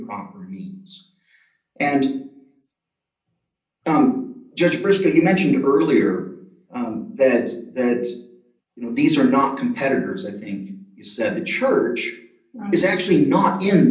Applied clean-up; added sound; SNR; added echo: none; none; none; reverberation time 0.6 s.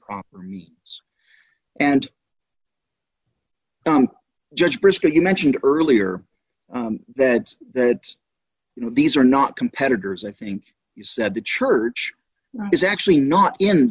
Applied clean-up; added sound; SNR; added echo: none; none; none; none.